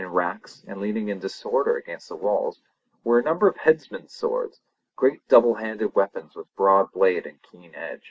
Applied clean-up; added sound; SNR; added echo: none; none; none; none.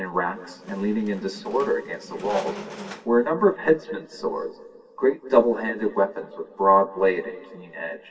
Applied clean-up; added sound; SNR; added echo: none; Squeak; 15 dB; reverberation time 2.2 s.